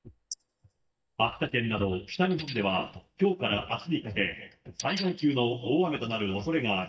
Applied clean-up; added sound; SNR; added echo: neural mask model DeepFilterNet 3.